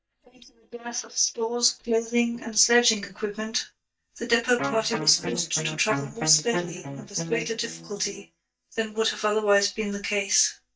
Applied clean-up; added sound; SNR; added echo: neural mask model DeepFilterNet 3.